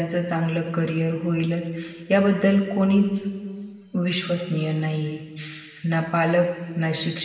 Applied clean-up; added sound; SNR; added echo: none; none; none; reverberation time 2.4 s.